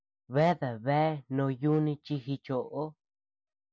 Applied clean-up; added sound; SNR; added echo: none; none; none; none.